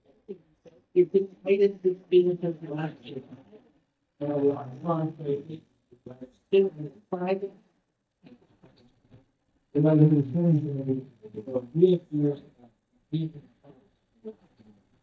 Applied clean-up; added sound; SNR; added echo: neural mask model DeepFilterNet 3.